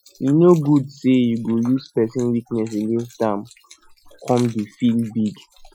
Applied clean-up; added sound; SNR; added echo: classical method Wiener filter.